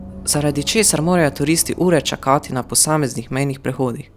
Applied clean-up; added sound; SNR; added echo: none; Gong; 19 dB; none.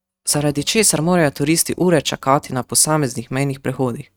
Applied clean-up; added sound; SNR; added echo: neural mask model RNNoise.